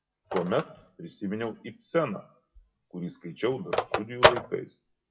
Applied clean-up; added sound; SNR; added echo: classical method WPE with log-MMSE.